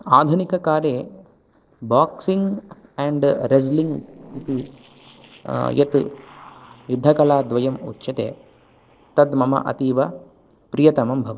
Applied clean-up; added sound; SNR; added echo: neural separator model SepFormer DNS4.